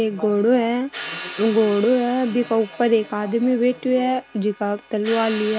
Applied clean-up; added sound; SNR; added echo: none; Crash cymbal; 17 dB; none.